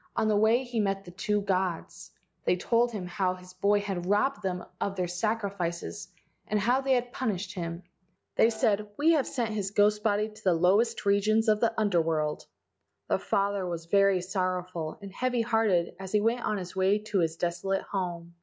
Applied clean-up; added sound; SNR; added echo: none; Piano; 15 dB; none.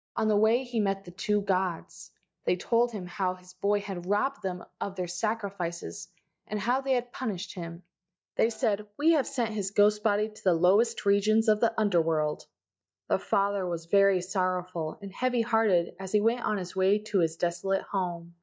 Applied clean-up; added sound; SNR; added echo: neural mask model DeepFilterNet 3.